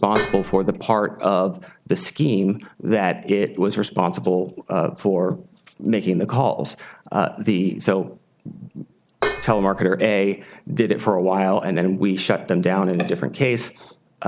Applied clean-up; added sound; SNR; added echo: none; Dishes, pots, and pans; 5 dB; none.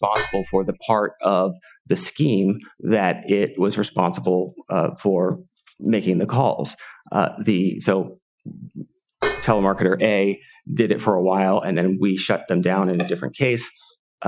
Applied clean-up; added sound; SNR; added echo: classical method Wiener filter.